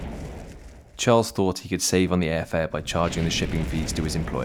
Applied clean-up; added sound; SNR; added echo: none; Fire; 10 dB; none.